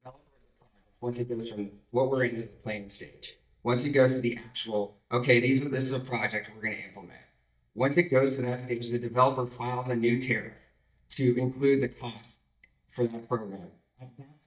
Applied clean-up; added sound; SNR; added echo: neural mask model DeepFilterNet 3.